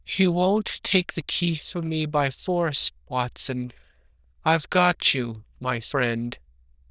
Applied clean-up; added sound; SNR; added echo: neural diffusion model UNIVERSE++.